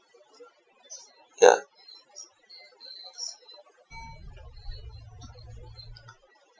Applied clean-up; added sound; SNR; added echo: classical method Wiener filter.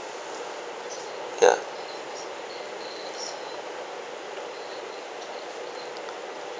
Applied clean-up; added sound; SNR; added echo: none; none; none; none.